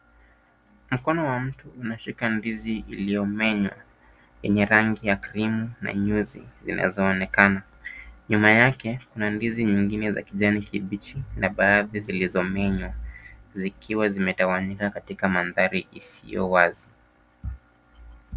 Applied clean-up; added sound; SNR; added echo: none; none; none; none.